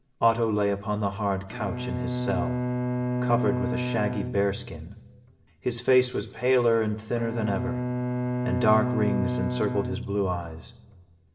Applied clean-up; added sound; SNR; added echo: none; Bowed string instrument; 4 dB; reverberation time 0.8 s.